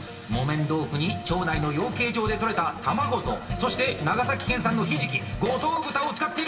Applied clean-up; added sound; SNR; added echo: none; none; none; reverberation time 0.8 s.